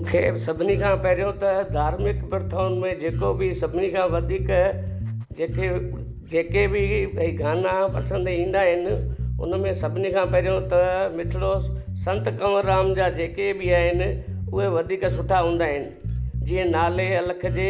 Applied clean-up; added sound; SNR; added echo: none; Bass guitar; 5 dB; none.